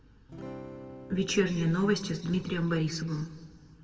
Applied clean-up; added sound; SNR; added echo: none; Acoustic guitar / Strum; 15 dB; reverberation time 1.4 s.